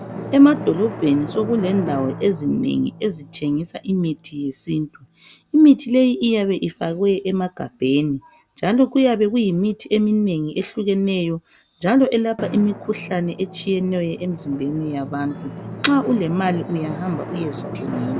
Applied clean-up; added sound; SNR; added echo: none; Drum; 15 dB; none.